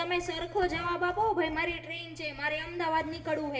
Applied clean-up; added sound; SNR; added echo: none; Zipper (clothing); 16 dB; reverberation time 0.9 s.